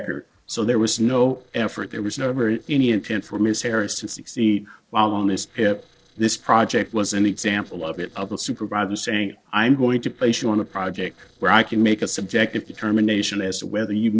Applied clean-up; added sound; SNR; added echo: neural separator model SepFormer DNS4.